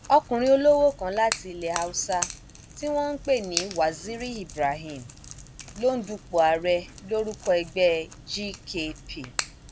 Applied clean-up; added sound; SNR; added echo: none; Crack / Crackle; 13 dB; none.